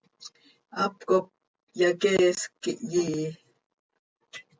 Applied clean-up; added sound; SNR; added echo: none; none; none; none.